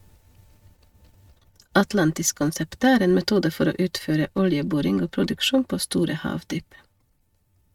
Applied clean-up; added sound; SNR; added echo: neural mask model RNNoise.